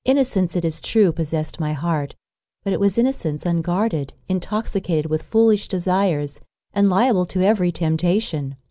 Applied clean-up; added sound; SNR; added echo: none; none; none; none.